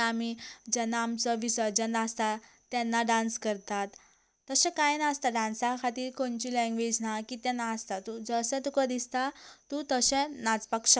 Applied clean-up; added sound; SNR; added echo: none; none; none; none.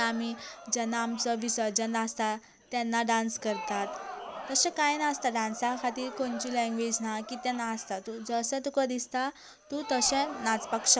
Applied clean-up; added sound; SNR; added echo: none; Crowd; 13 dB; none.